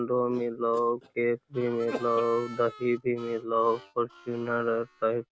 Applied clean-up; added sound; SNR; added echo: none; Harmonica + Cough; 16 dB; none.